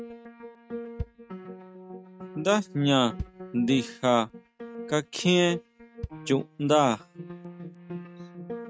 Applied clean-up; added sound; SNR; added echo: neural mask model RNNoise.